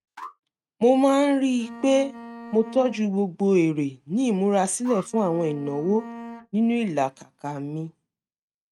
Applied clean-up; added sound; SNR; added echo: neural mask model RNNoise.